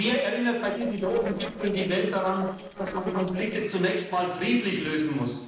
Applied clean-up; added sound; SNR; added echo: neural separator model SepFormer DNS4.